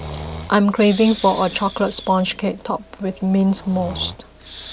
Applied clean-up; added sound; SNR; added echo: none; Breathing; 15 dB; none.